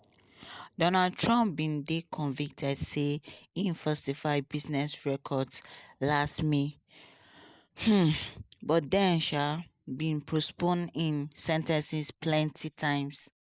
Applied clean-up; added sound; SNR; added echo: neural mask model Resemble Enhance denoiser.